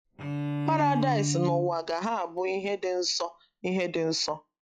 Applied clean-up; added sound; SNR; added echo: classical method log-MMSE.